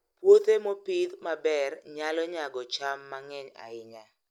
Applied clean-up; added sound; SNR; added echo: none; none; none; none.